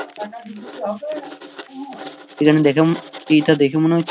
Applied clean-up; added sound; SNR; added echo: none; Writing; 16 dB; none.